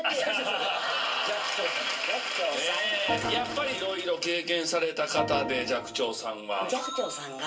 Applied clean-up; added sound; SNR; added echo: none; Organ; 6 dB; reverberation time 0.2 s.